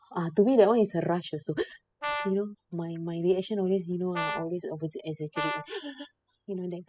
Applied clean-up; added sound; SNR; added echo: classical method spectral subtraction.